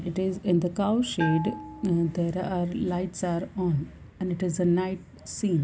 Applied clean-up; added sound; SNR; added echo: none; Bell; 16 dB; none.